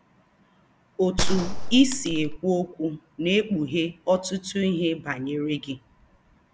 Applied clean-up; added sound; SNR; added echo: none; Gunshot, gunfire; -3 dB; none.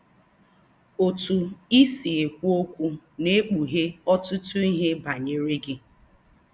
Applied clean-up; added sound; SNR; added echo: none; none; none; none.